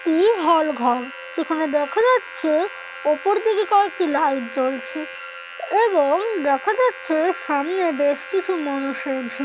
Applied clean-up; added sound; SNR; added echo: none; Domestic sounds, home sounds; 16 dB; none.